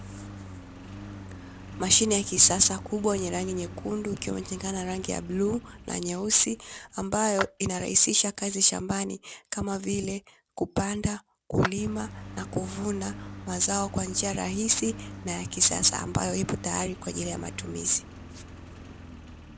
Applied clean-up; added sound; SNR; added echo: none; Clapping + Engine; 13 dB; none.